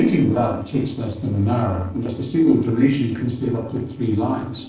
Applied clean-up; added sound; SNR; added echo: neural separator model SepFormer DNS4.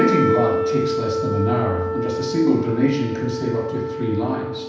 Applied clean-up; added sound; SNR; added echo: none; Wind instrument, woodwind instrument; 2 dB; reverberation time 0.9 s.